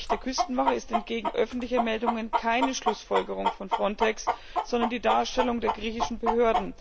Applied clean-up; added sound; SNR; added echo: none; Chicken, rooster; 2 dB; none.